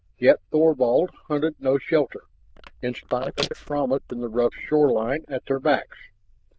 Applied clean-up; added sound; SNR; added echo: neural diffusion model UNIVERSE++.